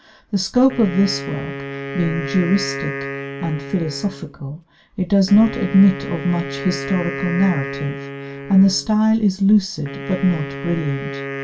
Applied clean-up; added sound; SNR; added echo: none; Wind instrument, woodwind instrument; 10 dB; reverberation time 0.2 s.